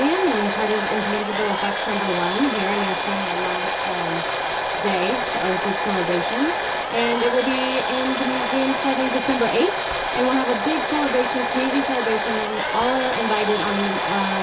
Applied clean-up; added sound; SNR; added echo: none; Domestic sounds, home sounds; 0 dB; reverberation time 0.2 s.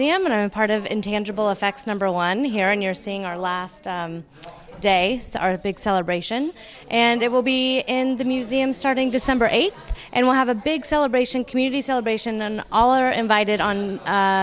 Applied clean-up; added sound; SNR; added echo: none; none; none; none.